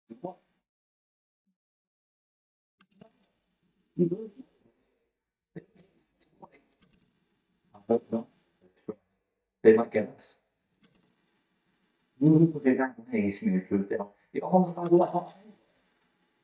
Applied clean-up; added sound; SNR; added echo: neural mask model DeepFilterNet 3.